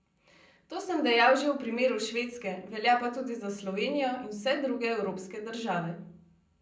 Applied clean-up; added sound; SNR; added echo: none; none; none; reverberation time 0.6 s.